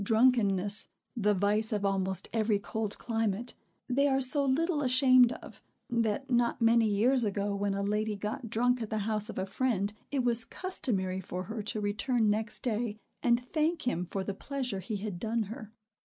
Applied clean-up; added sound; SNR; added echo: none; none; none; none.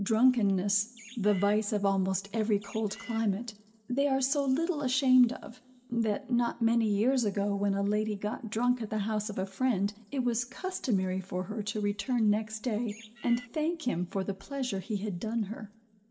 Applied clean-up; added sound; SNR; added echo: none; Bird; 19 dB; reverberation time 0.7 s.